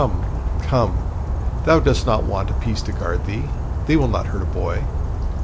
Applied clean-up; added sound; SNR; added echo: none; Bird vocalization, bird call, bird song; -1 dB; none.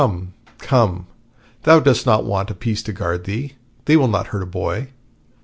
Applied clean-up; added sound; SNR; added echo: none; none; none; none.